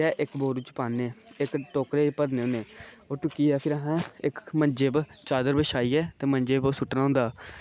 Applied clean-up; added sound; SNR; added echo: none; none; none; none.